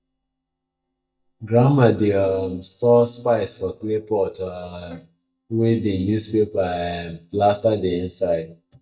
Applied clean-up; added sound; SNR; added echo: neural mask model DeepFilterNet 3.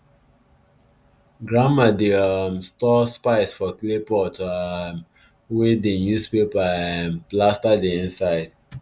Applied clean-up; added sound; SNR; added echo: none; none; none; none.